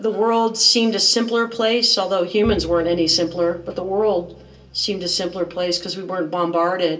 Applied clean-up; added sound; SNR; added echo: none; Bowed string instrument; 18 dB; reverberation time 0.2 s.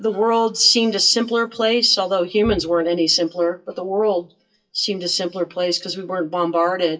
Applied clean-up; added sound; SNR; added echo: classical method WPE with log-MMSE.